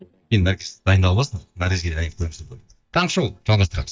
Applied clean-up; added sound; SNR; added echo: neural mask model DeepFilterNet 3.